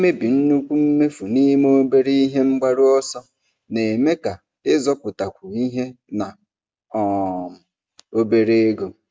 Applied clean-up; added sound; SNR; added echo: none; none; none; none.